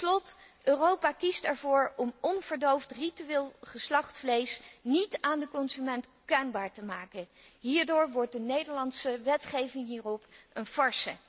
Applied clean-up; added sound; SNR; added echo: none; none; none; none.